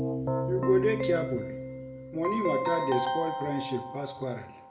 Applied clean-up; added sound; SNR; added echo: none; Keyboard (musical); 1 dB; reverberation time 0.7 s.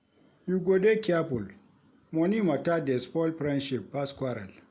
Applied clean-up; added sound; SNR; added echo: none; none; none; none.